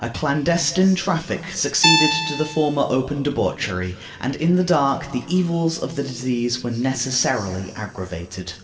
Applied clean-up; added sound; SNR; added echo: none; Guitar; -1 dB; reverberation time 2.8 s.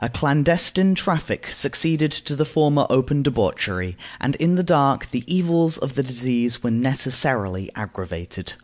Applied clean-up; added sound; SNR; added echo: none; none; none; none.